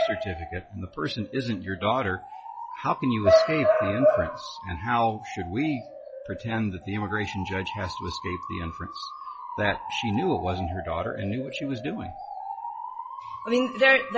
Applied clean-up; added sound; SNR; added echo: classical method log-MMSE.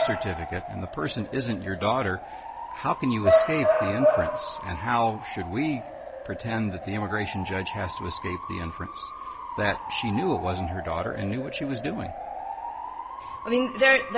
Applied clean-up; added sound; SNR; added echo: none; Bark / Motor vehicle (road) / Siren; 1 dB; none.